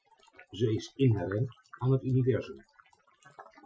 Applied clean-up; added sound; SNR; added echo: classical method Wiener filter.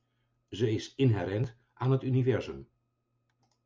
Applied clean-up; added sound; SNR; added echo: none; none; none; none.